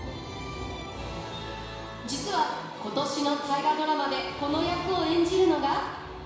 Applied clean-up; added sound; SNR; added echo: none; none; none; reverberation time 1.0 s.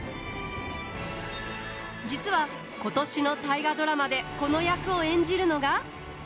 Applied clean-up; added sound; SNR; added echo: none; none; none; none.